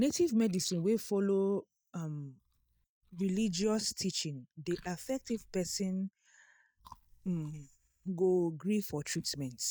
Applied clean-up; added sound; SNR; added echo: neural mask model DeepFilterNet 3.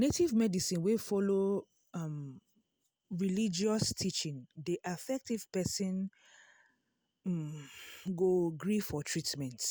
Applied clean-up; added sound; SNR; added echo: none; none; none; none.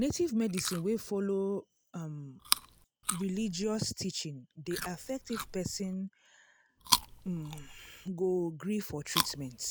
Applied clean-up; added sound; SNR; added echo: none; Chewing, mastication; 4 dB; none.